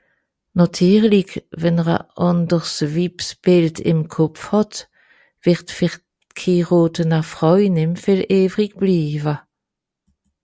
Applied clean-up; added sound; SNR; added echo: none; none; none; none.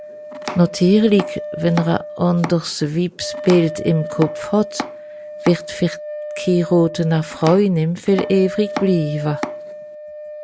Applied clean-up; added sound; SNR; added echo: none; Wind instrument, woodwind instrument + Domestic sounds, home sounds; 11 dB; none.